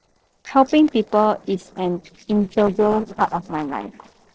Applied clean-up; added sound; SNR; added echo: neural separator model SepFormer DNS4.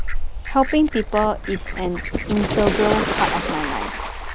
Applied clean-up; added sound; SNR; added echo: none; Fowl; 1 dB; none.